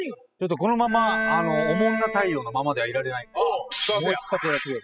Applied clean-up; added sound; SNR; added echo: classical method spectral subtraction.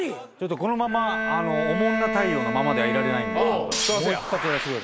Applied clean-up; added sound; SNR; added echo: none; Bowed string instrument; 3 dB; none.